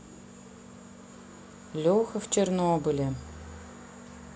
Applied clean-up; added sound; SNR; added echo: none; none; none; none.